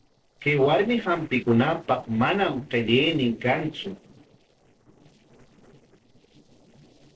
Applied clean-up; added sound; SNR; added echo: neural separator model SepFormer DNS4.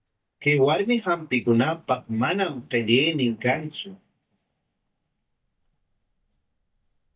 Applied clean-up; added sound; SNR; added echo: neural mask model DeepFilterNet 3.